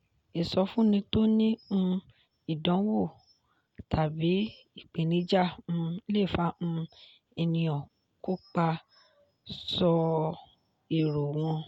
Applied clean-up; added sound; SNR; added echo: none; none; none; none.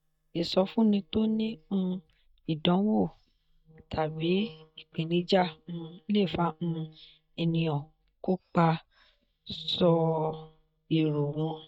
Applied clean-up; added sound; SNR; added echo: neural mask model DeepFilterNet 3.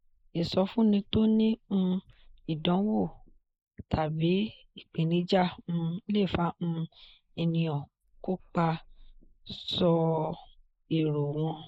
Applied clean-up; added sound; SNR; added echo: neural mask model Resemble Enhance denoiser.